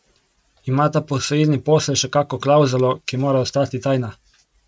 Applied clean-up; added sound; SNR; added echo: none; none; none; none.